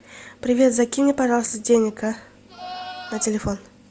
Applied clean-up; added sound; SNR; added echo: none; Livestock, farm animals, working animals; 16 dB; none.